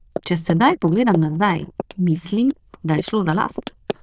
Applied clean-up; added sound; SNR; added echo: neural diffusion model UNIVERSE++.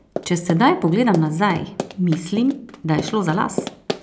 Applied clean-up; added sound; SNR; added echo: none; Run; 11 dB; none.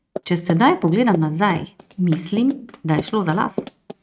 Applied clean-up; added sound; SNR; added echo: neural mask model RNNoise.